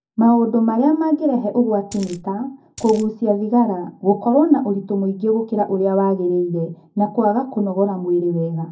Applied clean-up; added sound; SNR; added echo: none; Coin (dropping); 19 dB; reverberation time 0.4 s.